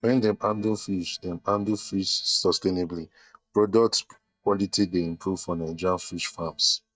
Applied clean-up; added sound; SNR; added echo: neural mask model DeepFilterNet 3.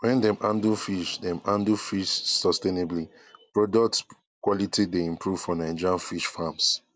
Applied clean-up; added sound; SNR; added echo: none; none; none; none.